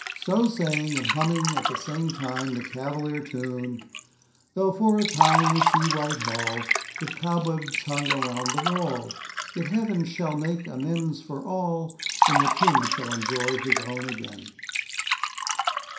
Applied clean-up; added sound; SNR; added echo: none; Liquid; 0 dB; reverberation time 0.5 s.